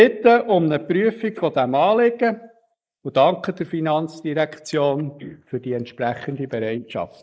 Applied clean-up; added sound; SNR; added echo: neural mask model Resemble Enhance denoiser.